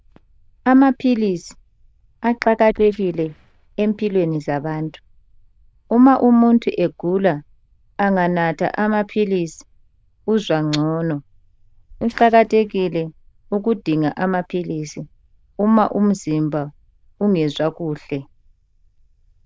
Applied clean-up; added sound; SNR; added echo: neural diffusion model UNIVERSE++.